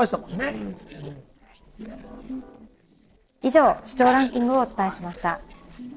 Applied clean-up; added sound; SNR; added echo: neural separator model SepFormer DNS4.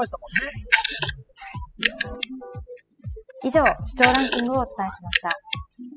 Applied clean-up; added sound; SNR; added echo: classical method spectral subtraction.